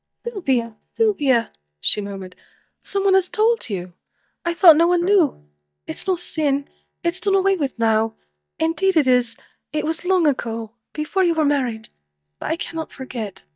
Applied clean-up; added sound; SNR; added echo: neural mask model DeepFilterNet 3.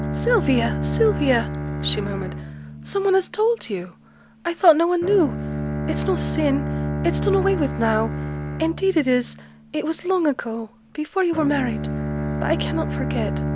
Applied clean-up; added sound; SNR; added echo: none; Bowed string instrument; 4 dB; none.